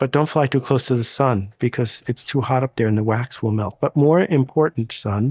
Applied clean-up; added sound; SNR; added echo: neural mask model DeepFilterNet 3.